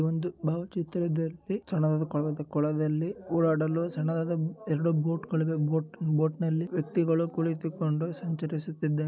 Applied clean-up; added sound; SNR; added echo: none; none; none; none.